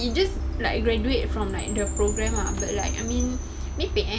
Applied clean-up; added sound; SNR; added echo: none; Bowed string instrument + Chime; 11 dB; none.